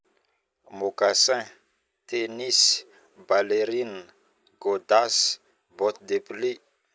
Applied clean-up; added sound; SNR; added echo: none; none; none; none.